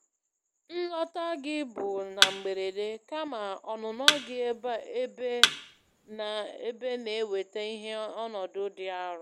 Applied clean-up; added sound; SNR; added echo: none; Thump, thud; -5 dB; none.